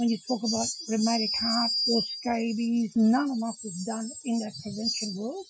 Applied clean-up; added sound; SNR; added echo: classical method Wiener filter.